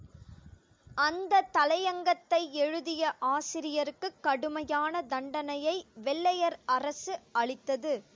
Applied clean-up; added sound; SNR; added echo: none; none; none; none.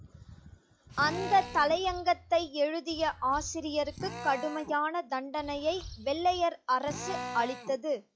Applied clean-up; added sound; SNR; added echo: classical method log-MMSE.